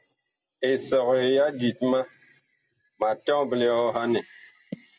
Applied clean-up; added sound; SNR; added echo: none; none; none; none.